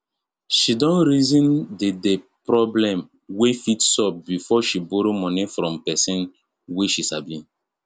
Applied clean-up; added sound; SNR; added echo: none; none; none; none.